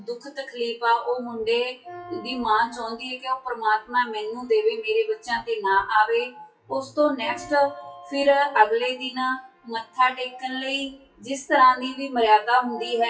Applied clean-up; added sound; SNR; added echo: classical method WPE with log-MMSE.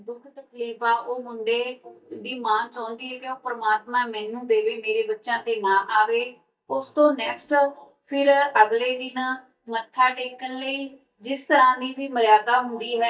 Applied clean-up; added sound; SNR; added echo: neural mask model DeepFilterNet 3.